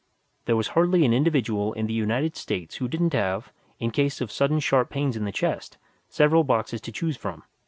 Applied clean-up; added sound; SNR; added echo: none; none; none; none.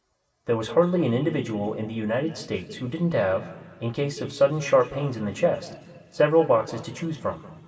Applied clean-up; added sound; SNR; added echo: none; none; none; reverberation time 1.8 s.